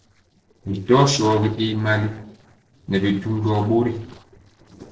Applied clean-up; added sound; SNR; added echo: neural separator model SepFormer DNS4.